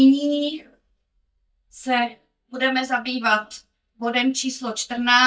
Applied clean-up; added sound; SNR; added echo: neural mask model DeepFilterNet 3.